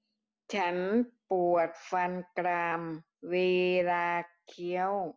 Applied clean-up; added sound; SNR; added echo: none; none; none; none.